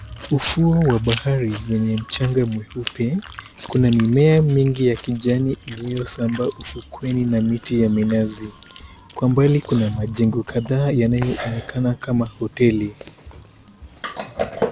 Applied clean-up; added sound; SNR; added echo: none; Chewing, mastication; 15 dB; none.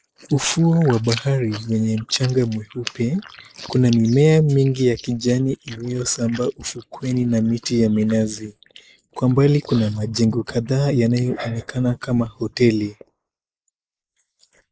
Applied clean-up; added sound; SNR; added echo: neural mask model Resemble Enhance denoiser.